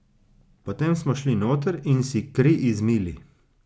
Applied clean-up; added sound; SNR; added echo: none; none; none; none.